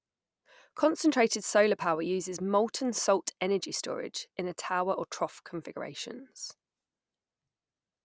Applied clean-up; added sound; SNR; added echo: none; none; none; none.